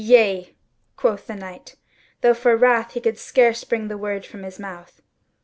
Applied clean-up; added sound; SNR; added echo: none; none; none; none.